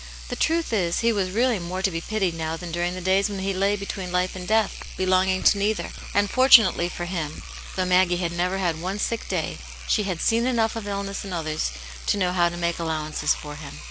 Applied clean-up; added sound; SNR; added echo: none; Engine / Domestic sounds, home sounds; 14 dB; none.